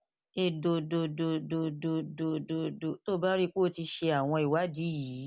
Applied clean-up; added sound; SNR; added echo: none; none; none; none.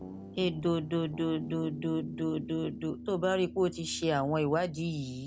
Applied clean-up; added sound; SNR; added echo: none; Guitar; 13 dB; none.